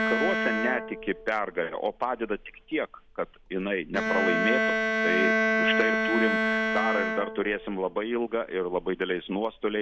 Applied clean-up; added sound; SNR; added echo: none; Bowed string instrument; -1 dB; none.